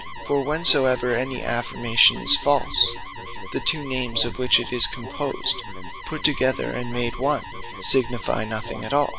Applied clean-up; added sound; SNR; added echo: none; Alarm; 14 dB; none.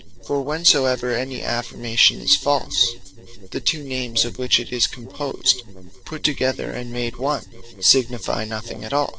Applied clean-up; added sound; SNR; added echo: neural separator model SepFormer DNS4.